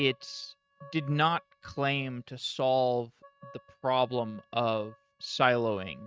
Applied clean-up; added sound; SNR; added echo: neural mask model RNNoise.